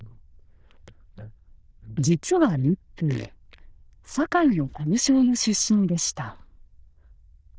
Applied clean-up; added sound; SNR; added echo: neural diffusion model UNIVERSE++.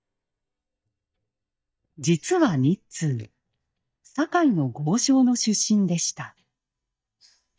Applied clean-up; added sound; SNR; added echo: neural mask model DeepFilterNet 3.